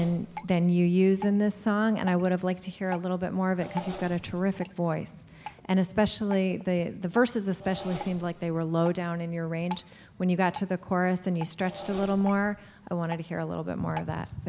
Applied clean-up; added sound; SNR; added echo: none; Drip + Engine; 17 dB; none.